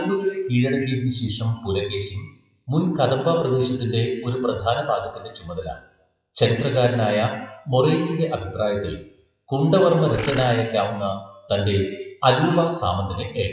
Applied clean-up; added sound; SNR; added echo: classical method WPE with log-MMSE.